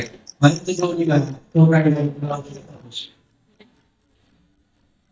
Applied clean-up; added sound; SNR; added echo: neural mask model DeepFilterNet 3.